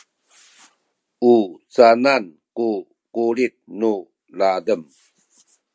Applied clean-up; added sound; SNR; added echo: none; none; none; none.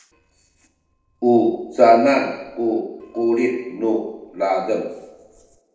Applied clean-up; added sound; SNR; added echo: neural separator model SepFormer DNS4.